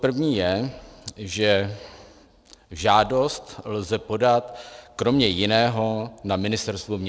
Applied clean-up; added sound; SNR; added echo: none; none; none; none.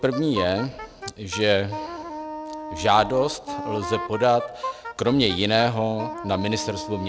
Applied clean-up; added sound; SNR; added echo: none; Wind instrument, woodwind instrument; 10 dB; none.